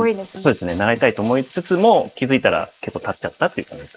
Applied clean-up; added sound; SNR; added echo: neural mask model Resemble Enhance denoiser.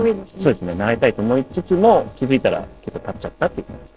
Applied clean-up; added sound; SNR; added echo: neural separator model SepFormer DNS4.